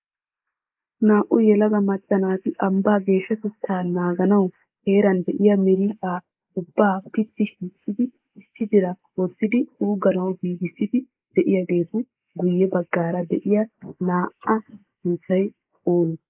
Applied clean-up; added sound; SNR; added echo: neural mask model Resemble Enhance denoiser.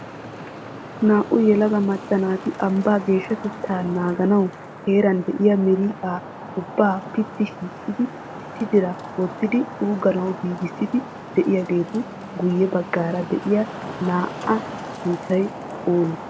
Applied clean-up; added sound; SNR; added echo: none; Traffic noise, roadway noise; 13 dB; none.